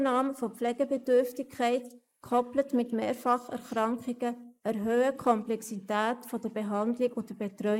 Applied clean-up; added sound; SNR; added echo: neural mask model Resemble Enhance denoiser.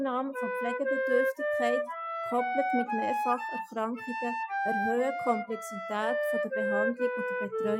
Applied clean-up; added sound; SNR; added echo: classical method Wiener filter.